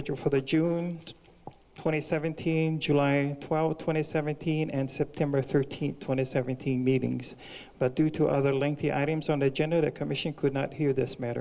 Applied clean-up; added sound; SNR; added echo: none; none; none; none.